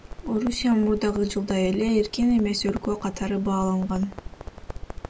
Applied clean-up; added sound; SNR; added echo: none; Crackle; 13 dB; none.